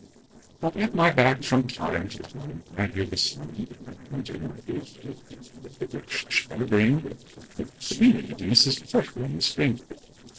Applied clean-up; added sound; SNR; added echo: neural separator model SepFormer DNS4.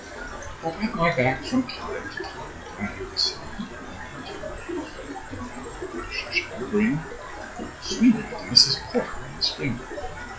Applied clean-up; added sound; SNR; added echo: classical method WPE with log-MMSE.